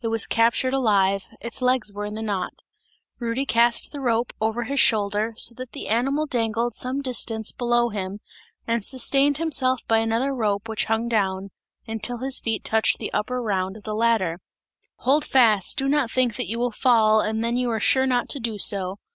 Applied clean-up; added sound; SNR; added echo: none; none; none; none.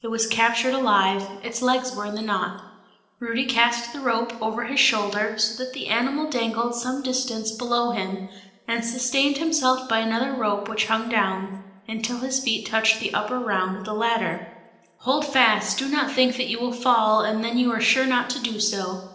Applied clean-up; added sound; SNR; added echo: none; none; none; reverberation time 0.9 s.